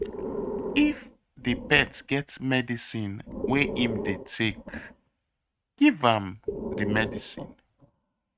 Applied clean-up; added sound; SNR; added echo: neural mask model RNNoise.